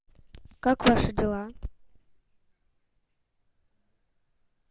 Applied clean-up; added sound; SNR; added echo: none; none; none; none.